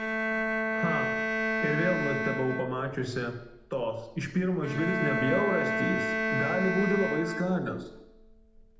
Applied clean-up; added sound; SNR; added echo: none; Bowed string instrument; 1 dB; reverberation time 0.8 s.